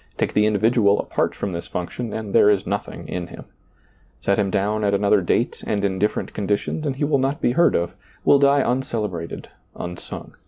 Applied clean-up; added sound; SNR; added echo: none; none; none; none.